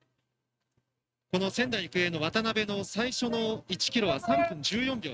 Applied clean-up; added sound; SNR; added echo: neural mask model RNNoise.